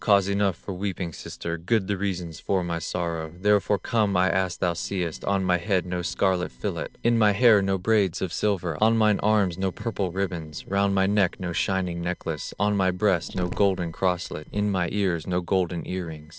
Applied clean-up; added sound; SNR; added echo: neural separator model SepFormer DNS4.